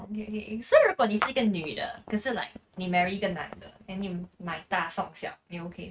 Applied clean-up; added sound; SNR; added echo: neural mask model RNNoise.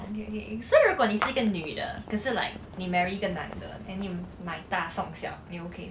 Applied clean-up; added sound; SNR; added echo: none; Livestock, farm animals, working animals; 18 dB; none.